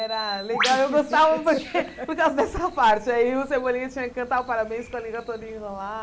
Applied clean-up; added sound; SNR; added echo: none; Bird; 13 dB; none.